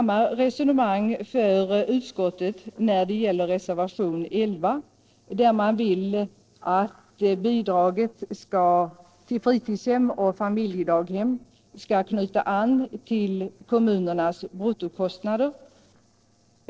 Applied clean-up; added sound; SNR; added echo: neural separator model SepFormer DNS4.